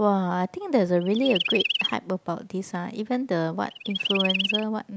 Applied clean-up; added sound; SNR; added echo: none; Chirp, tweet; 3 dB; none.